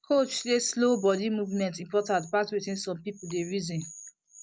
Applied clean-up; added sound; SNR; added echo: none; none; none; none.